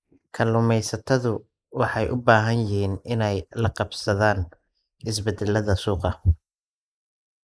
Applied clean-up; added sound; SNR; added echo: neural mask model Resemble Enhance denoiser.